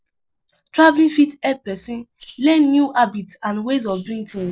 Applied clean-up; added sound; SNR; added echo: neural separator model SepFormer DNS4.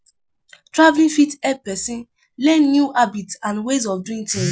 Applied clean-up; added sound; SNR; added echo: none; none; none; none.